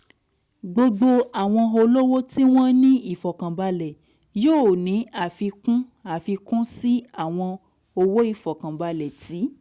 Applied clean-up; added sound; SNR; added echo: none; none; none; none.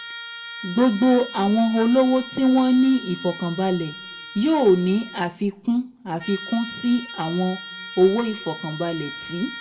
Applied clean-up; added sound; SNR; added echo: none; Trumpet; 15 dB; reverberation time 0.4 s.